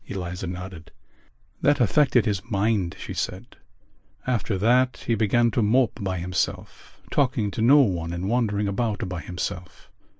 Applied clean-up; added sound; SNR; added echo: none; none; none; none.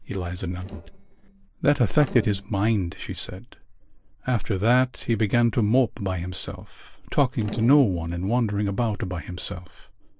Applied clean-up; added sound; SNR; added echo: neural separator model SepFormer DNS4.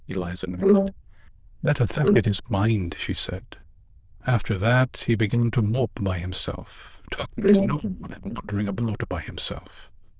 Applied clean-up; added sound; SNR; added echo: neural diffusion model UNIVERSE++.